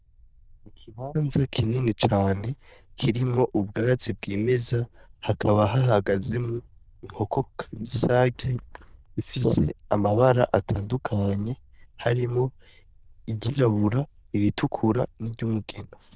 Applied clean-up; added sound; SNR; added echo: neural diffusion model UNIVERSE++.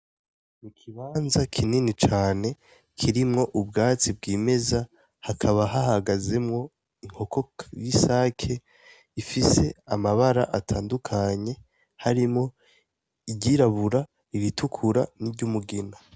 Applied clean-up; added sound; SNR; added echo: none; none; none; none.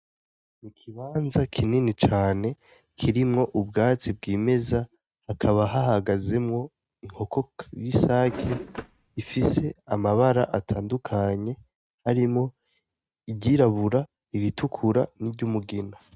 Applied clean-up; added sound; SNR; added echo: neural mask model RNNoise.